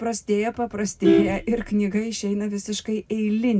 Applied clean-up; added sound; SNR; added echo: none; Vehicle horn, car horn, honking; 4 dB; reverberation time 0.2 s.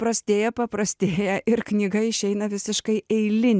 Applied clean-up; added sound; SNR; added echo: none; none; none; none.